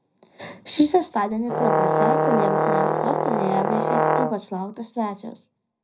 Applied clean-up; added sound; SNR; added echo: none; Brass instrument; -5 dB; reverberation time 0.5 s.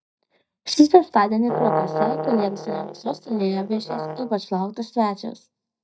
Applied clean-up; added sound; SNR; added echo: neural mask model DeepFilterNet 3.